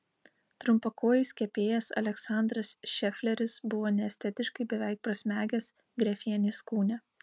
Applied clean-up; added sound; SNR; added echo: none; none; none; none.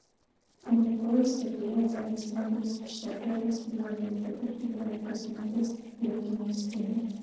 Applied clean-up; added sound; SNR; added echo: neural separator model SepFormer DNS4.